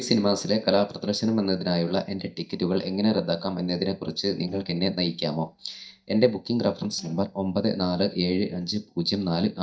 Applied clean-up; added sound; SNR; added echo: neural mask model DeepFilterNet 3.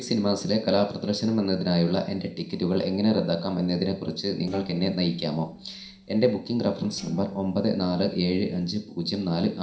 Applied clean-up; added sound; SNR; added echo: neural separator model SepFormer DNS4.